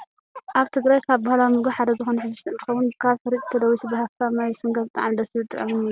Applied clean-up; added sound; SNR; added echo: none; none; none; none.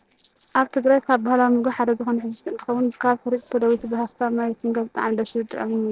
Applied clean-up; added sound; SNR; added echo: neural separator model SepFormer DNS4.